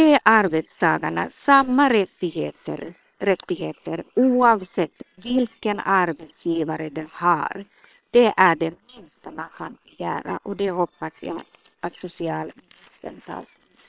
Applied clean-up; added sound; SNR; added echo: neural separator model SepFormer WHAM!.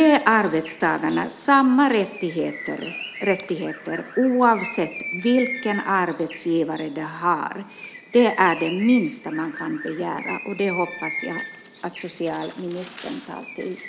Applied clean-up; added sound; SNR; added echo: none; Bird; 14 dB; none.